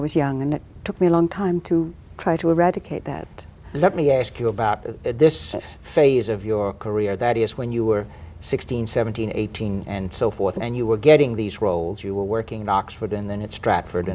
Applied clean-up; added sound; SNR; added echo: none; none; none; none.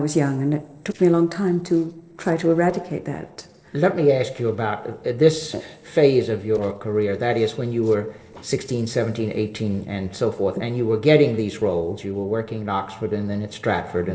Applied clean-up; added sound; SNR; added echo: neural separator model SepFormer DNS4.